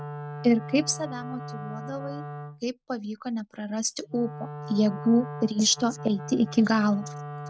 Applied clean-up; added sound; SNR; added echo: neural mask model RNNoise.